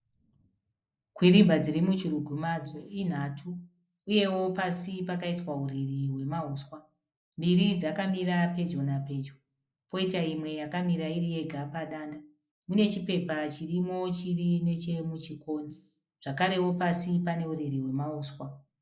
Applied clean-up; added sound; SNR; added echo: neural mask model Resemble Enhance denoiser.